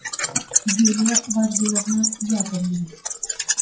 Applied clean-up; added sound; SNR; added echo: classical method WPE with log-MMSE.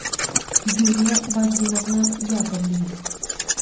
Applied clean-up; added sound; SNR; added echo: none; Wild animals; 2 dB; reverberation time 0.5 s.